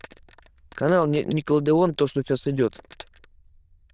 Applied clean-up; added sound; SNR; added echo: neural diffusion model UNIVERSE++.